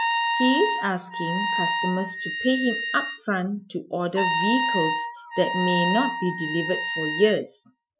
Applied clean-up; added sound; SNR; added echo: classical method Wiener filter.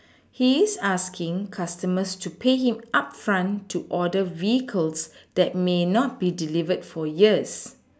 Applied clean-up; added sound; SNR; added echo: none; none; none; none.